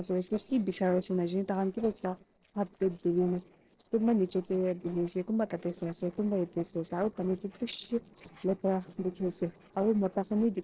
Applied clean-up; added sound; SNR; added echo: neural separator model SepFormer DNS4.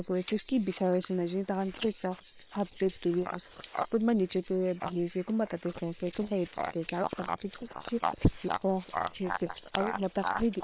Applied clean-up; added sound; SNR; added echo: neural separator model SepFormer WHAM!.